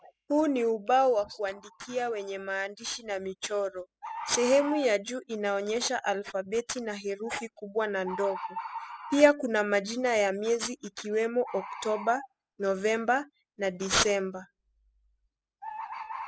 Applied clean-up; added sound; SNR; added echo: classical method spectral subtraction.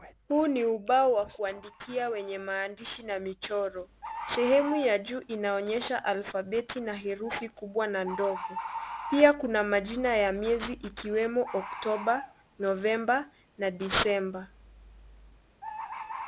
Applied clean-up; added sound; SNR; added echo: none; Bird; 14 dB; none.